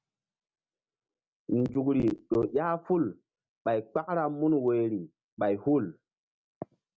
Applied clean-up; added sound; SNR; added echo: none; none; none; none.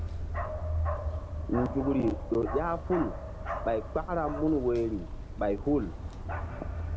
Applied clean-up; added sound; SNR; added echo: none; Bark; 3 dB; none.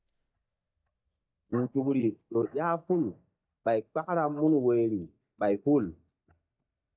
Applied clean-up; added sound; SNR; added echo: neural mask model DeepFilterNet 3.